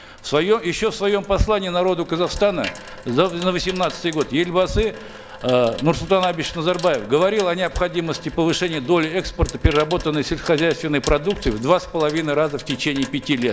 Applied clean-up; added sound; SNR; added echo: none; Sink (filling or washing) / Water tap, faucet; 17 dB; none.